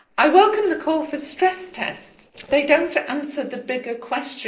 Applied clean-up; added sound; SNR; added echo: neural separator model SepFormer DNS4.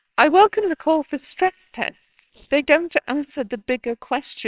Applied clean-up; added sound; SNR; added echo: neural separator model SepFormer WHAMR!.